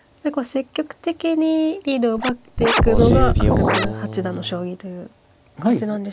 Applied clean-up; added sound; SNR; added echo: none; Scratching (performance technique); -4 dB; none.